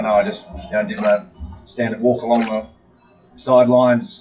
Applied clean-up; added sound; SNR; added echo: classical method WPE with log-MMSE.